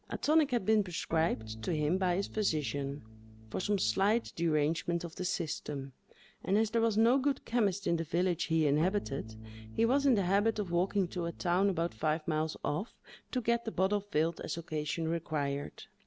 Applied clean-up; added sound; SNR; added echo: none; Organ; 15 dB; none.